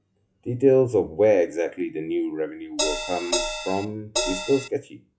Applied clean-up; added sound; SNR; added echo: classical method log-MMSE.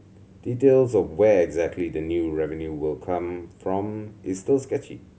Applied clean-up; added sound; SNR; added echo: none; none; none; none.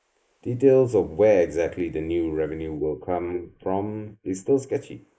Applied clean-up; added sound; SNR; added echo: neural mask model Resemble Enhance denoiser.